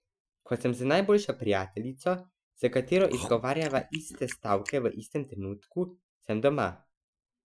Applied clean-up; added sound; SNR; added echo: classical method Wiener filter.